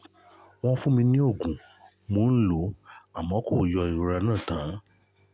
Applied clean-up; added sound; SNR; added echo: none; none; none; none.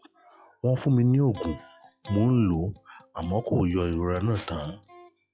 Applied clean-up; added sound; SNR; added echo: classical method log-MMSE.